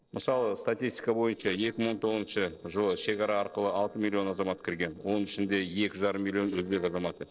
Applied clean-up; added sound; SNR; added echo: neural separator model SepFormer DNS4.